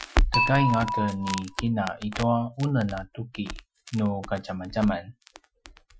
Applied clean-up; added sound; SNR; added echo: classical method Wiener filter.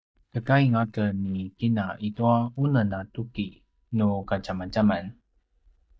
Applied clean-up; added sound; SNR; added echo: neural mask model DeepFilterNet 3.